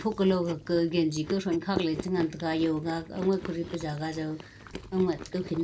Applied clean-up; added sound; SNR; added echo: none; Chewing, mastication; 13 dB; reverberation time 0.2 s.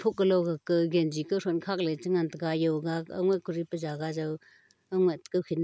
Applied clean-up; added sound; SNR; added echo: none; none; none; none.